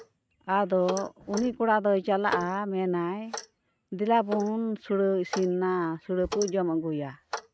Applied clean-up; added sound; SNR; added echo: neural mask model RNNoise.